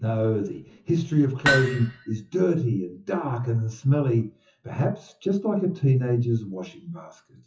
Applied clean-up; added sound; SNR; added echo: classical method WPE with log-MMSE.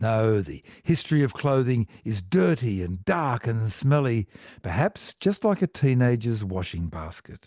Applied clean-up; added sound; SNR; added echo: none; none; none; none.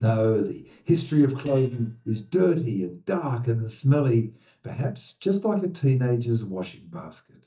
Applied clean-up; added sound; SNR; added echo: neural mask model DeepFilterNet 3.